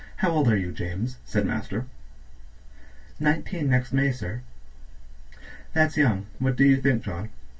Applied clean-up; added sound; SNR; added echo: none; none; none; reverberation time 0.1 s.